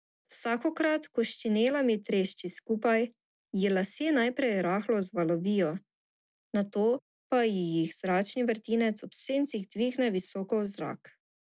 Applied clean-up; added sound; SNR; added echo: none; none; none; none.